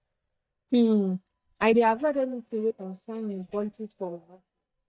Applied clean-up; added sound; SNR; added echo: neural mask model DeepFilterNet 3.